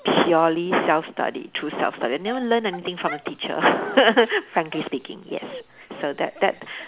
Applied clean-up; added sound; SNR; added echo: none; Dog; 20 dB; none.